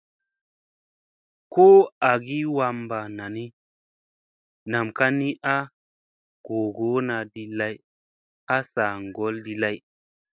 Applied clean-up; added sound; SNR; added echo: none; none; none; none.